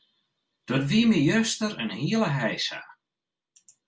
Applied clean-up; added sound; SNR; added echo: none; none; none; none.